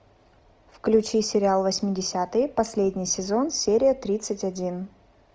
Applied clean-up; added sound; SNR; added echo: none; none; none; none.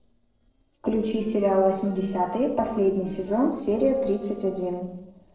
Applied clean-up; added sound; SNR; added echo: neural separator model SepFormer DNS4.